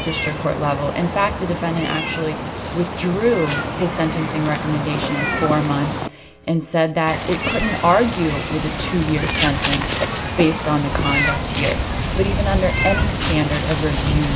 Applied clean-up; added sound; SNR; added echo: none; Meow; 2 dB; reverberation time 0.2 s.